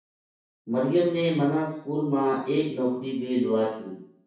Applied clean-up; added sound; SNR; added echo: none; none; none; reverberation time 0.6 s.